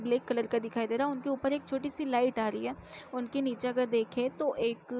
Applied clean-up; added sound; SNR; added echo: none; none; none; none.